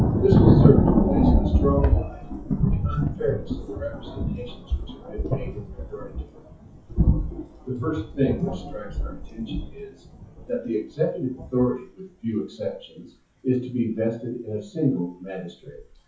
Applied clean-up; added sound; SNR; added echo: classical method WPE with log-MMSE.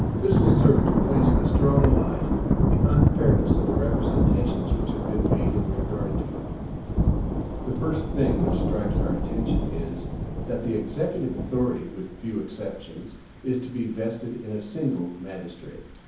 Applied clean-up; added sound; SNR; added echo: none; Thunder / Rain; -5 dB; reverberation time 0.7 s.